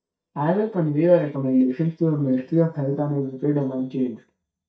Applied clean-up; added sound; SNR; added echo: neural mask model DeepFilterNet 3.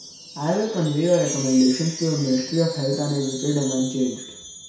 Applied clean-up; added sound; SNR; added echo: none; Wind chime; 12 dB; reverberation time 0.6 s.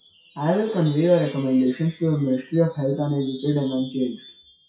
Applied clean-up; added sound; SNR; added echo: classical method WPE with log-MMSE.